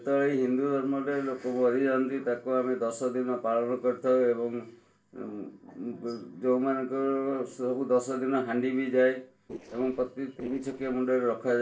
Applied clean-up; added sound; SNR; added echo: neural separator model SepFormer DNS4.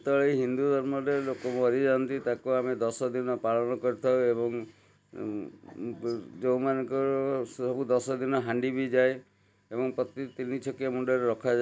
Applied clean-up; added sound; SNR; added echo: none; none; none; none.